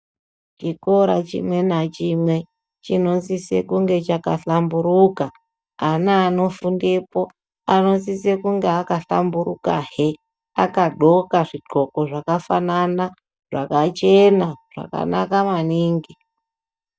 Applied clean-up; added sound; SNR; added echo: neural mask model DeepFilterNet 3.